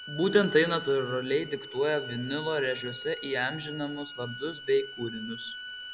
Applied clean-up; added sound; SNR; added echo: none; Bowed string instrument; 12 dB; none.